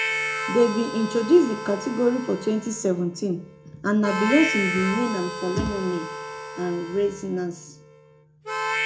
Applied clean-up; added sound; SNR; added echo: none; Harmonica; 6 dB; reverberation time 0.3 s.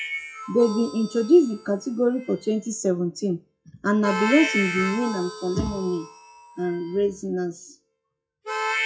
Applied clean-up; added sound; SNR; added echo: classical method WPE with log-MMSE.